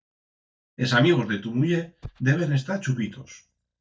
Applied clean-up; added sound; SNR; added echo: neural mask model DeepFilterNet 3.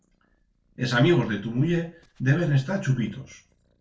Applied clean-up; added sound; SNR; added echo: neural separator model SepFormer DNS4.